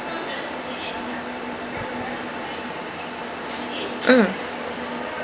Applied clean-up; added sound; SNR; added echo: none; Bowed string instrument; 16 dB; none.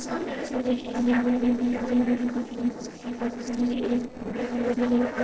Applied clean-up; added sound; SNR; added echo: neural separator model SepFormer DNS4.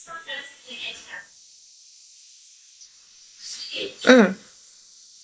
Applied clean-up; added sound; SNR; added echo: neural mask model Resemble Enhance denoiser.